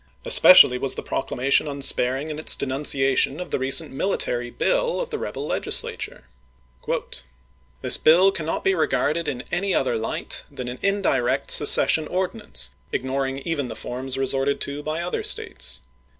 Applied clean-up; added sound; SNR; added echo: none; none; none; none.